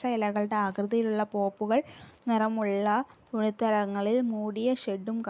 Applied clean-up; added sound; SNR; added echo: none; none; none; none.